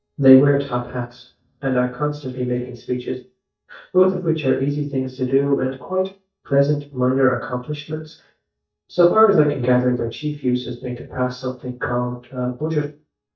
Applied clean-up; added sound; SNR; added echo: neural mask model DeepFilterNet 3.